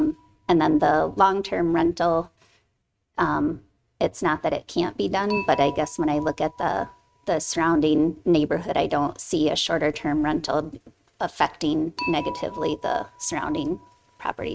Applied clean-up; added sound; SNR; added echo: neural mask model RNNoise.